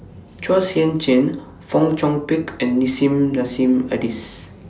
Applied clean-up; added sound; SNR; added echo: none; none; none; none.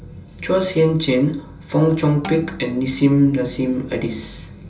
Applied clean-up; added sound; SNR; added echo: none; Bowed string instrument; 16 dB; reverberation time 0.2 s.